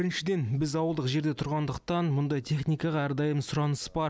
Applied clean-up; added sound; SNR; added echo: none; none; none; none.